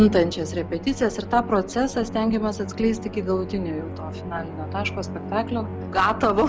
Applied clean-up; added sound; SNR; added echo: none; Musical instrument; 9 dB; none.